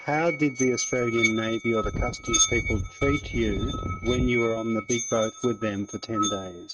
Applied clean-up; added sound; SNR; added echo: neural mask model RNNoise.